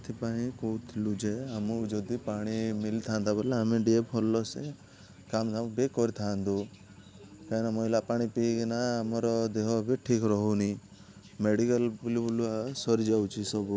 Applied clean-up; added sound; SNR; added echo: none; none; none; none.